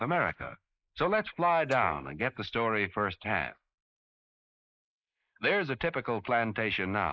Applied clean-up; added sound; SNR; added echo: neural mask model Resemble Enhance denoiser.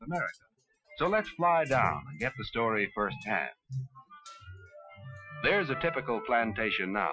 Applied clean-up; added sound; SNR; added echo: classical method Wiener filter.